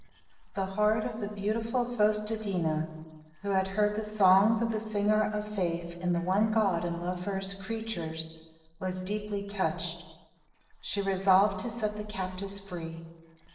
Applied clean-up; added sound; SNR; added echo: neural separator model SepFormer DNS4.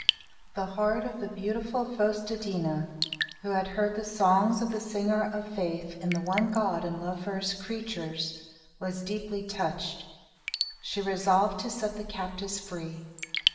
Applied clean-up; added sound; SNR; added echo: none; Raindrop / Drip; 9 dB; reverberation time 1.2 s.